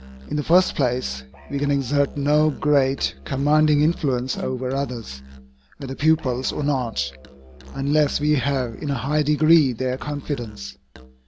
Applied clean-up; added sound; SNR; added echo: none; Musical instrument + Musical instrument; 18 dB; none.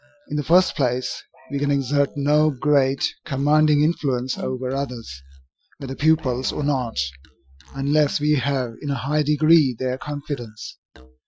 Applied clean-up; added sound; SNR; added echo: classical method Wiener filter.